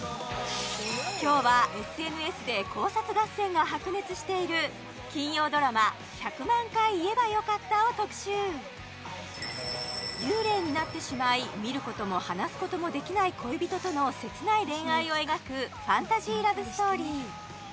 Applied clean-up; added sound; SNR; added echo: none; none; none; none.